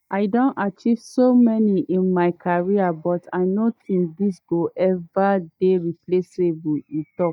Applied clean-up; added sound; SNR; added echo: neural mask model DeepFilterNet 3.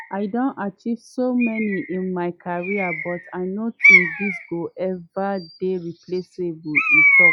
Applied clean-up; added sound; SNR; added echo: classical method log-MMSE.